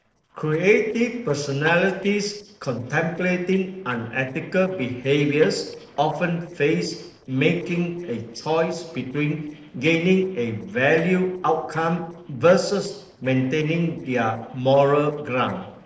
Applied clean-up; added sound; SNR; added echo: neural separator model SepFormer DNS4.